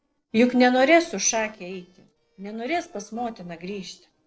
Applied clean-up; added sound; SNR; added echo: neural separator model SepFormer DNS4.